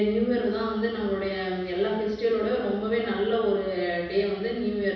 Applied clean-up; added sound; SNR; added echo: none; none; none; reverberation time 1.1 s.